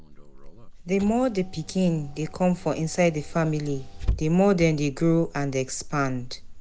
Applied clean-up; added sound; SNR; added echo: none; Engine / Car; 10 dB; none.